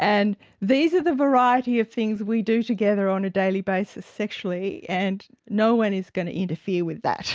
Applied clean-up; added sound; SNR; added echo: none; none; none; none.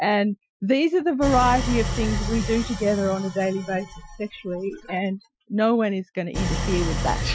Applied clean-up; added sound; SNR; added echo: classical method Wiener filter.